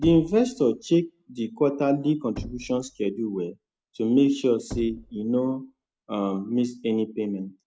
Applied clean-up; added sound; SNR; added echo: none; Knock / Wood; 19 dB; none.